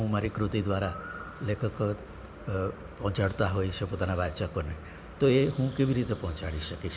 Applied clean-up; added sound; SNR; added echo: none; none; none; none.